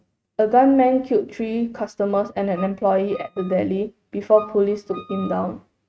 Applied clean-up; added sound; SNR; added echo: neural mask model RNNoise.